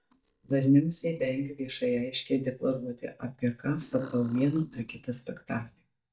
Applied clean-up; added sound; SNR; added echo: neural mask model DeepFilterNet 3.